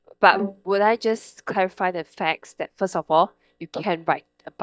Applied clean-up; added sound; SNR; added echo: neural mask model DeepFilterNet 3.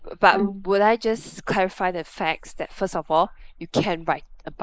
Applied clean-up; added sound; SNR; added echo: neural mask model Resemble Enhance denoiser.